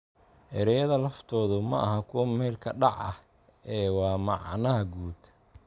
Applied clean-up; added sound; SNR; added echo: none; none; none; none.